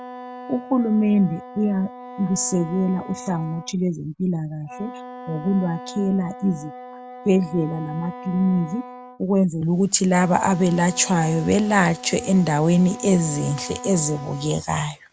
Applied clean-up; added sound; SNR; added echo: none; Wind instrument, woodwind instrument; 16 dB; none.